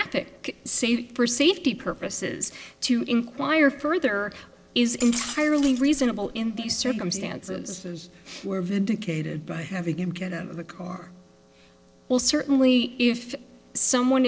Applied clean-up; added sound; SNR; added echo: neural separator model SepFormer DNS4.